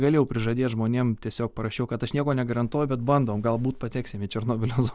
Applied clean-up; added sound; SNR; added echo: none; none; none; none.